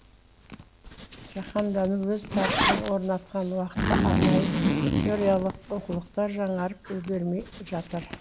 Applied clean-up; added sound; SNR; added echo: none; Zipper (clothing); 0 dB; none.